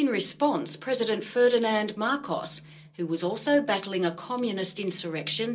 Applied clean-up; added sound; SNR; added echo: none; none; none; reverberation time 0.2 s.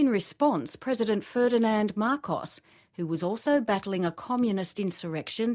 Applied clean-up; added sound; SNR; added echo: none; none; none; none.